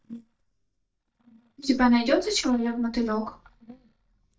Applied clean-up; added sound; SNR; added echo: neural mask model DeepFilterNet 3.